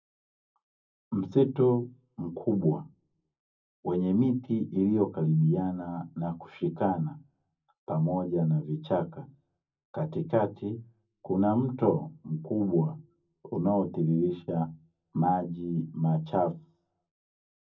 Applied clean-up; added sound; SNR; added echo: none; none; none; reverberation time 0.4 s.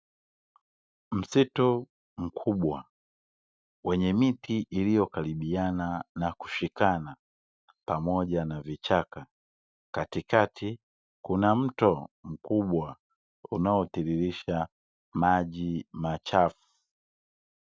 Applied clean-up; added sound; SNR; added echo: none; none; none; none.